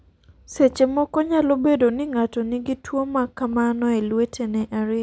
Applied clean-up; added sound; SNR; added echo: none; none; none; none.